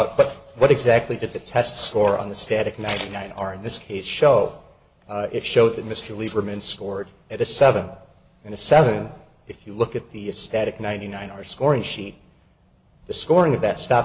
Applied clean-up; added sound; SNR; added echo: none; none; none; none.